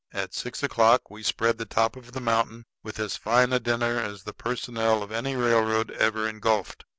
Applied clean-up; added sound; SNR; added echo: none; none; none; none.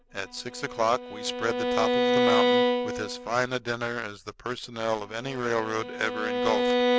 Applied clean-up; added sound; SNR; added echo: none; Bowed string instrument; -3 dB; none.